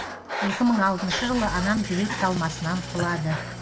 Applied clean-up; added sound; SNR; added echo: none; Breathing + Idling / Engine starting; 7 dB; none.